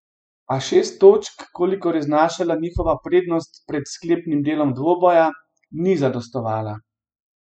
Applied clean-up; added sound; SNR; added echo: classical method spectral subtraction.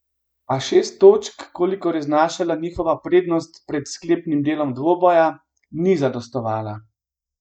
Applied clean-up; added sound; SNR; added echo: neural mask model DeepFilterNet 3.